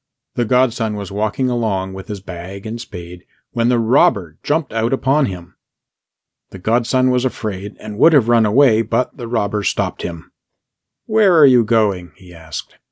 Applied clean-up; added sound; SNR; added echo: none; none; none; none.